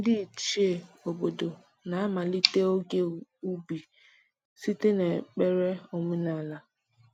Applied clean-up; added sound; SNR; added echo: none; Tick; 11 dB; none.